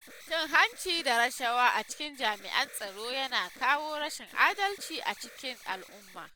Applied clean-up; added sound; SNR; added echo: none; Alarm; 20 dB; none.